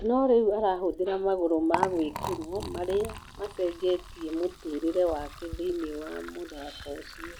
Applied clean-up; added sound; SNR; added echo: none; Liquid; 11 dB; none.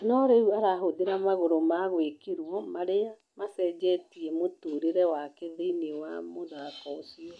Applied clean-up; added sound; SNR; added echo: none; none; none; none.